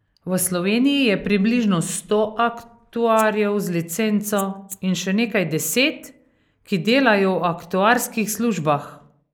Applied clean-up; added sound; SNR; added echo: neural mask model Resemble Enhance denoiser.